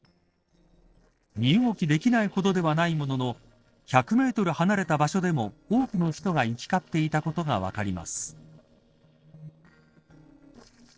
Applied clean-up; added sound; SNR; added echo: neural separator model SepFormer DNS4.